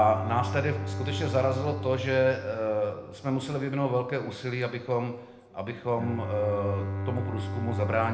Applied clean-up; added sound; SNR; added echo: none; Bowed string instrument; 6 dB; reverberation time 0.9 s.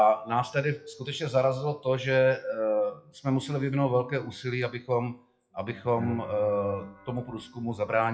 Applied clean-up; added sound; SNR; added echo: classical method WPE with log-MMSE.